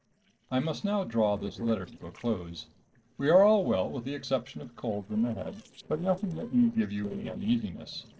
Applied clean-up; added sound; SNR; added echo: neural separator model SepFormer DNS4.